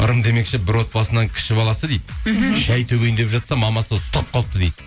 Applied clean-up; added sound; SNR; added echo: none; none; none; none.